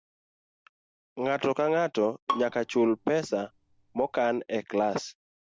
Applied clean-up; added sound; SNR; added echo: none; Bowed string instrument; 10 dB; none.